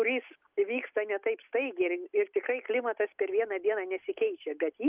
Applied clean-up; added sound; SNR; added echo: none; none; none; none.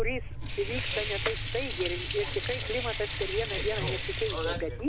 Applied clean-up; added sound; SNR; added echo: none; Sink (filling or washing) / Water; -1 dB; none.